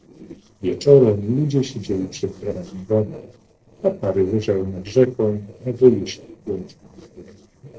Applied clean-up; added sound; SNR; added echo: neural separator model SepFormer DNS4.